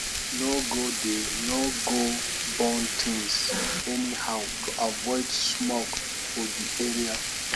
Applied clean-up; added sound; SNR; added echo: none; Frying (food); 0 dB; none.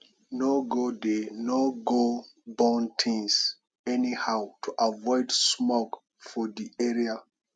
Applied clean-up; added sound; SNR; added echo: none; none; none; none.